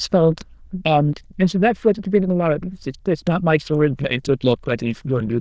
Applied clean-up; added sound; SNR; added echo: neural diffusion model UNIVERSE++.